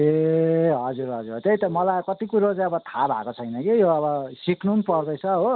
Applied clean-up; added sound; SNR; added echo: none; none; none; none.